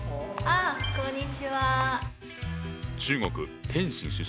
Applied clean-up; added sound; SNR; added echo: none; Camera; 20 dB; none.